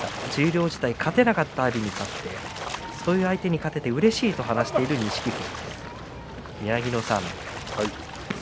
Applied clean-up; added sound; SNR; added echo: none; Splash, splatter; 11 dB; none.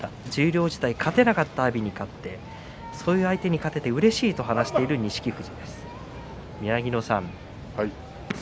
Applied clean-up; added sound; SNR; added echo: none; none; none; none.